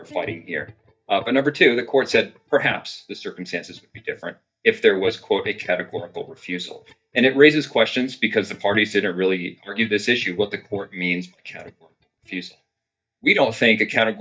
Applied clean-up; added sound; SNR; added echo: neural mask model DeepFilterNet 3.